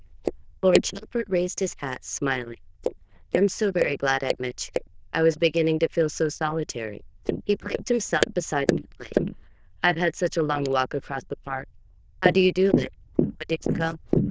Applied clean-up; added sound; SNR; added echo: neural diffusion model UNIVERSE++.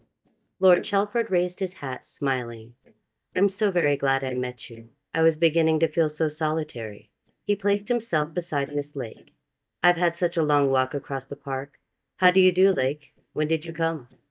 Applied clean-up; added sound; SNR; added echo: neural mask model DeepFilterNet 3.